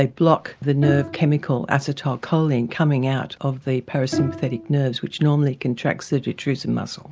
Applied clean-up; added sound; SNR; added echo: none; Bowed string instrument; 11 dB; none.